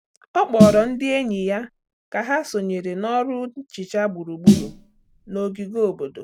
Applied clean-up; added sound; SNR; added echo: none; Snare drum; -1 dB; none.